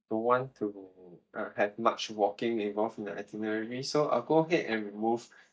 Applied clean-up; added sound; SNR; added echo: neural mask model DeepFilterNet 3.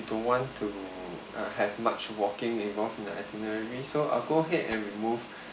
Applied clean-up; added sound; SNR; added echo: none; Tap; 16 dB; none.